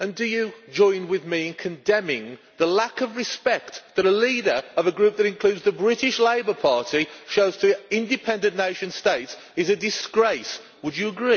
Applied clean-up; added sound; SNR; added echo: none; none; none; none.